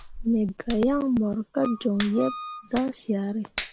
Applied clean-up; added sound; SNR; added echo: none; Wind instrument, woodwind instrument + Hands; 12 dB; none.